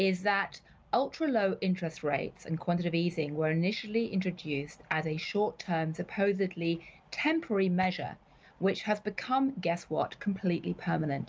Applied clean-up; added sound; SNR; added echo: none; none; none; none.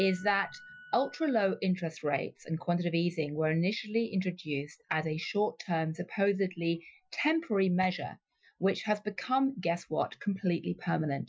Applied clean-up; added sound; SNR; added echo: classical method Wiener filter.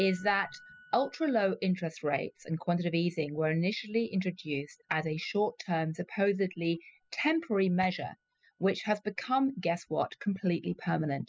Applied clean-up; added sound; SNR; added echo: classical method spectral subtraction.